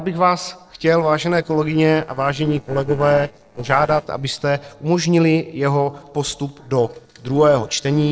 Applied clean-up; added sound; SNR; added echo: neural separator model SepFormer DNS4.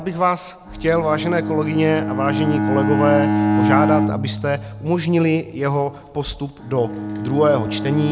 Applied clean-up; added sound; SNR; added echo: none; Bowed string instrument; 2 dB; none.